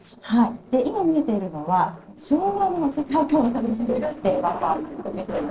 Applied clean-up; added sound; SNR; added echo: neural separator model SepFormer DNS4.